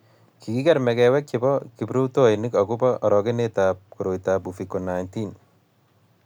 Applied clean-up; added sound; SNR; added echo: none; none; none; none.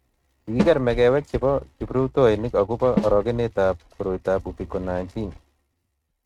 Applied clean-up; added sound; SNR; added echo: neural mask model RNNoise.